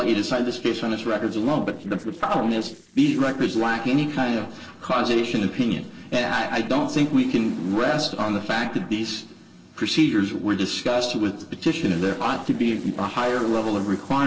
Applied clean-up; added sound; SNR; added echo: neural separator model SepFormer DNS4.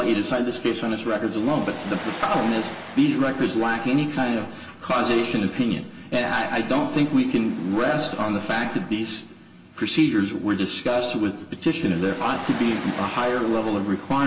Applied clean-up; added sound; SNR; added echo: none; Waves, surf; 17 dB; reverberation time 0.2 s.